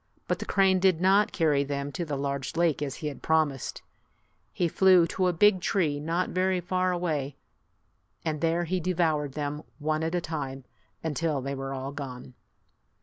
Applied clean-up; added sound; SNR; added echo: none; none; none; none.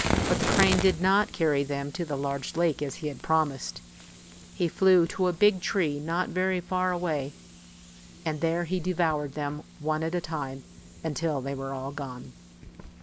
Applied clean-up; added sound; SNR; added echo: none; Fire; 9 dB; none.